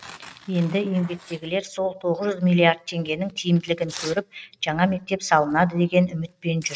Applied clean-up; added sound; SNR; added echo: neural mask model RNNoise.